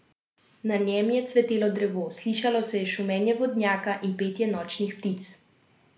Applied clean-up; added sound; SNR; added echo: none; none; none; none.